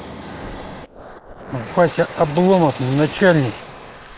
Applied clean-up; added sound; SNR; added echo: neural mask model Resemble Enhance denoiser.